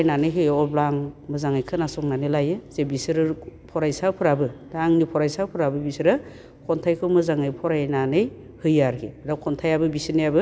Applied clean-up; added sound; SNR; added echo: none; none; none; none.